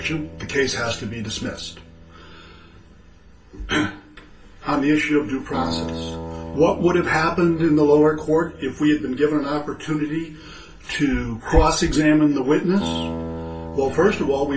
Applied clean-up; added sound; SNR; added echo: none; Acoustic guitar; 13 dB; reverberation time 0.2 s.